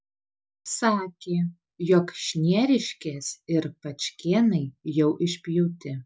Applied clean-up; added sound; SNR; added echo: none; none; none; none.